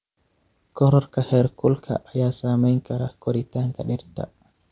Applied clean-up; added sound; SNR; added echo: none; none; none; none.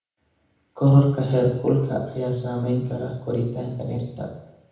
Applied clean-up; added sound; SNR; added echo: none; none; none; reverberation time 0.8 s.